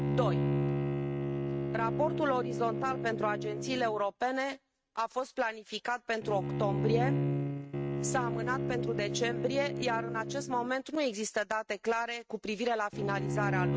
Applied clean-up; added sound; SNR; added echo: neural mask model RNNoise.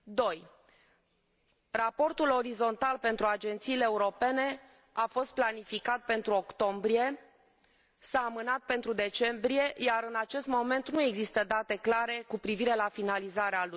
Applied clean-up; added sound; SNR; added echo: none; none; none; none.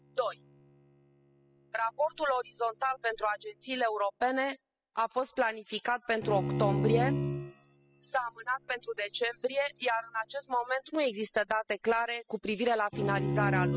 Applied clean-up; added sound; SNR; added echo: classical method spectral subtraction.